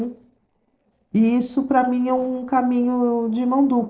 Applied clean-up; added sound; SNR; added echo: neural separator model SepFormer DNS4.